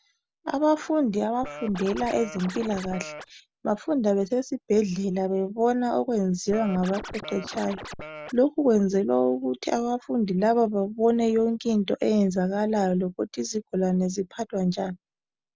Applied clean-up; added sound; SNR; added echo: none; Scratching (performance technique); 13 dB; none.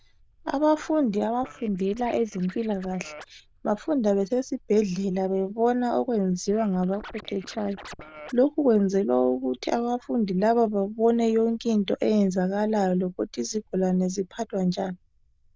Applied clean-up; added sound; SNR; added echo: neural diffusion model UNIVERSE++.